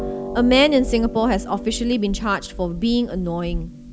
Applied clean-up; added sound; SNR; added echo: none; Harp; 9 dB; none.